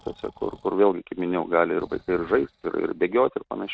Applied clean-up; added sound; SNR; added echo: neural mask model RNNoise.